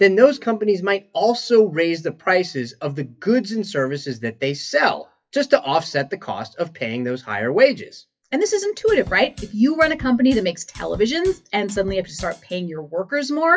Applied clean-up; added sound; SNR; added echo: classical method WPE with log-MMSE.